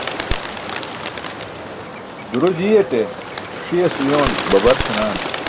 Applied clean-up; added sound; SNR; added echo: none; Bird; 3 dB; none.